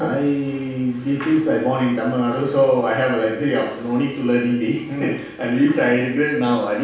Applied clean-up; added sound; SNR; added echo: none; none; none; reverberation time 0.5 s.